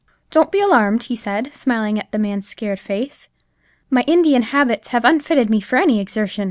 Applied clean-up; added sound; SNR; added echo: none; none; none; none.